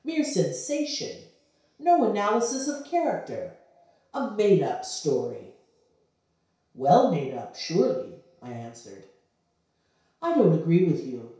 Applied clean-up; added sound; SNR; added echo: none; none; none; reverberation time 0.6 s.